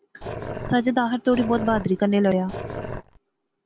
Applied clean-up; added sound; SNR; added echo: none; Growling; 11 dB; none.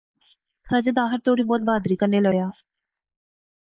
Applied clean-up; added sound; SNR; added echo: neural mask model Resemble Enhance denoiser.